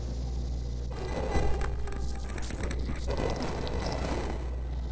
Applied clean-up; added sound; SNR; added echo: neural separator model SepFormer DNS4.